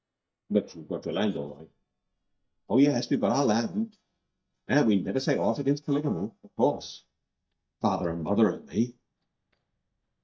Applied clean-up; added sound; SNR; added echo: neural mask model DeepFilterNet 3.